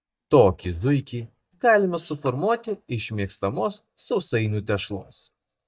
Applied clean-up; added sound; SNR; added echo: neural mask model DeepFilterNet 3.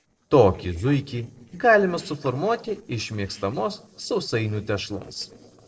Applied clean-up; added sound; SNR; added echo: neural separator model SepFormer DNS4.